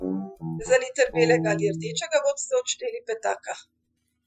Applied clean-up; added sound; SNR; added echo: classical method Wiener filter.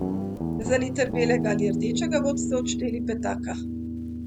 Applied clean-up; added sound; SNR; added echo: none; Guitar; -1 dB; none.